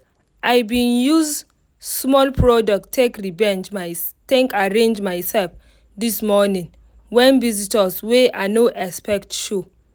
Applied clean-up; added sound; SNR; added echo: none; none; none; none.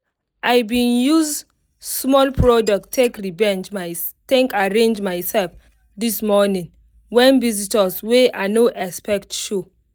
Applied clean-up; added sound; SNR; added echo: neural mask model DeepFilterNet 3.